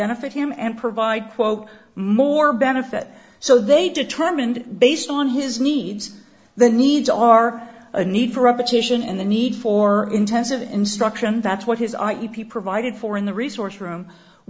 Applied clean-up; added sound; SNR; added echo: none; none; none; none.